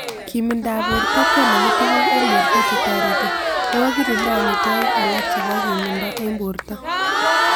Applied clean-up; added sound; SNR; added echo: none; Crowd; -5 dB; none.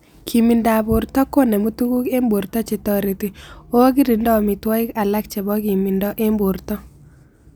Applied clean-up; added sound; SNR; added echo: none; none; none; none.